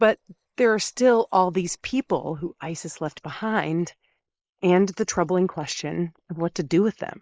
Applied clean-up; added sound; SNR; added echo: neural mask model Resemble Enhance denoiser.